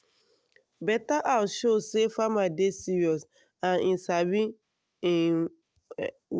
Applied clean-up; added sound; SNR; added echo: none; none; none; none.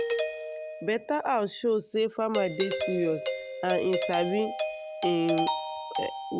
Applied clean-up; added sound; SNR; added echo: none; Doorbell; 3 dB; none.